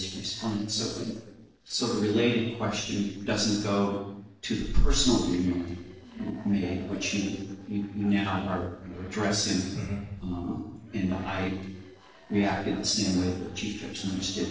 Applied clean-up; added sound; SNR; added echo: neural separator model SepFormer DNS4.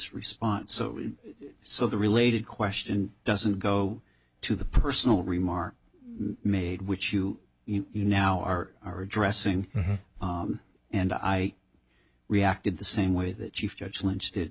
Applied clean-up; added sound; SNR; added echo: none; none; none; none.